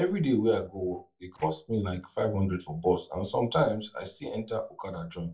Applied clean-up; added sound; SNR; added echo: neural separator model SepFormer DNS4.